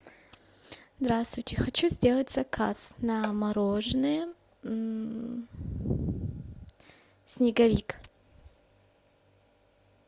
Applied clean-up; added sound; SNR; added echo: none; Marimba, xylophone; 8 dB; none.